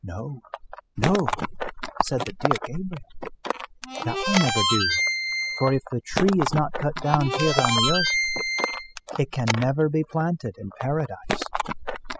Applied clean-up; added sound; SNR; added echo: classical method spectral subtraction.